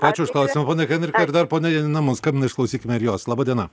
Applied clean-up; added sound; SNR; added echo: none; none; none; none.